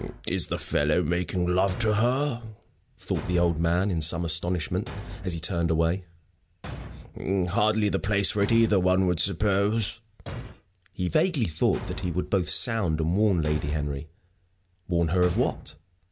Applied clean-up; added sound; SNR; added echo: none; Thump, thud; 15 dB; none.